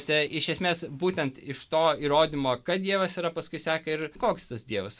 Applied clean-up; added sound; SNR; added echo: none; none; none; none.